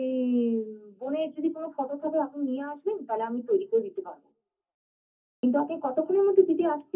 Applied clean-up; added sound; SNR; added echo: none; none; none; reverberation time 0.4 s.